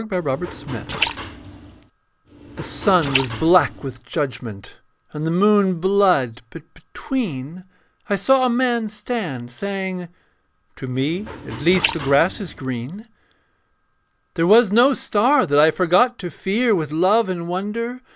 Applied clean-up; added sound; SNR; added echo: none; Liquid; 8 dB; none.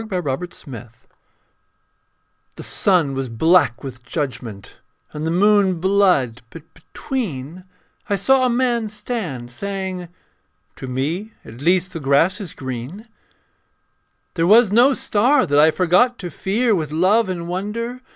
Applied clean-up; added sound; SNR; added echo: none; none; none; none.